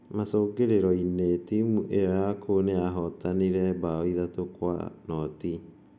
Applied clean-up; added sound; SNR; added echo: none; none; none; none.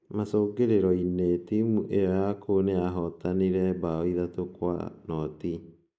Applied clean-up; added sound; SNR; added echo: neural mask model Resemble Enhance denoiser.